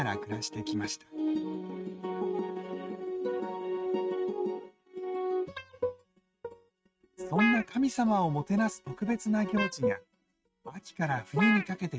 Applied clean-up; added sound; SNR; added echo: neural mask model RNNoise.